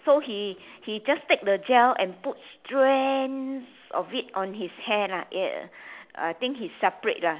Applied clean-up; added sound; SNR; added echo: none; none; none; none.